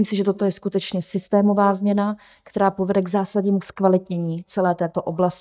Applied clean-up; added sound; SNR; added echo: neural mask model DeepFilterNet 3.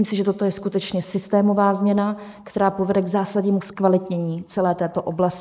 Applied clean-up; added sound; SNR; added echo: neural mask model Resemble Enhance denoiser.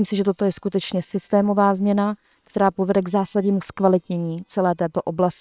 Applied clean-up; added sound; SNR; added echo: neural separator model SepFormer WHAM!.